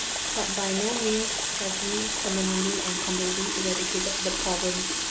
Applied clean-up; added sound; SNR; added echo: none; Water tap, faucet; -3 dB; none.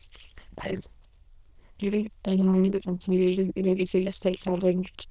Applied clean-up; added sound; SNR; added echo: neural diffusion model UNIVERSE++.